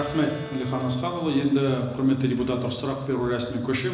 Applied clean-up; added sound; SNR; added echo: none; Bowed string instrument; 19 dB; reverberation time 1.0 s.